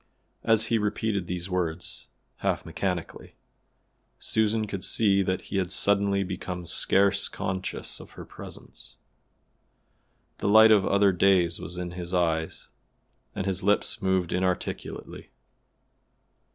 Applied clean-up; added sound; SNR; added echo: none; none; none; none.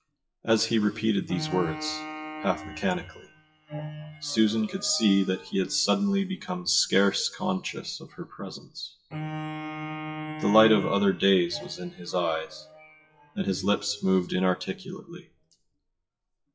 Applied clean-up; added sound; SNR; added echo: classical method WPE with log-MMSE.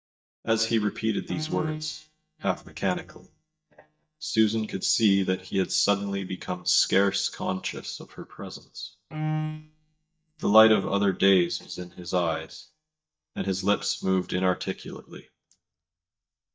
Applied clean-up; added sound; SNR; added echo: neural mask model DeepFilterNet 3.